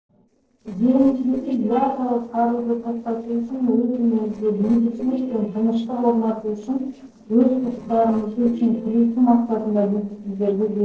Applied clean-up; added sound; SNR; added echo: neural separator model SepFormer DNS4.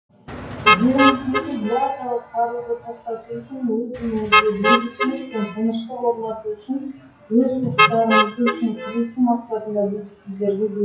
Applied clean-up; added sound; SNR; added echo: classical method WPE with log-MMSE.